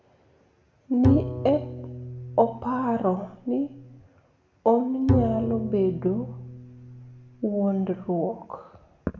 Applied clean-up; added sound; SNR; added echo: none; Bowed string instrument; 5 dB; reverberation time 0.6 s.